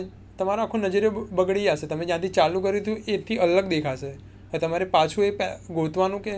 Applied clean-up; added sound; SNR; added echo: none; none; none; none.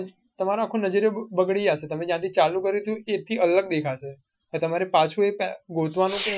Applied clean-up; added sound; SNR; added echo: classical method Wiener filter.